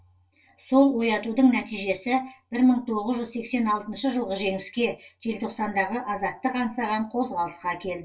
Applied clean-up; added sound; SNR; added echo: none; none; none; reverberation time 0.1 s.